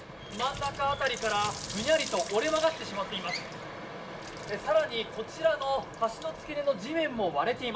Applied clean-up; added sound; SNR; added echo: none; Water tap, faucet; 14 dB; reverberation time 0.5 s.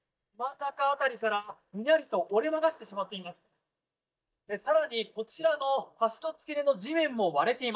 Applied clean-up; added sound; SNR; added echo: neural mask model DeepFilterNet 3.